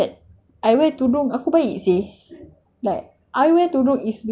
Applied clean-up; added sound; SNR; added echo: none; none; none; none.